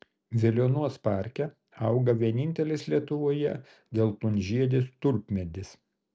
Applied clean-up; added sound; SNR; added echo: none; none; none; none.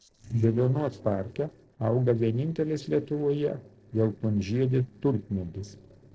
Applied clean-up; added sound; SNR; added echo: neural separator model SepFormer DNS4.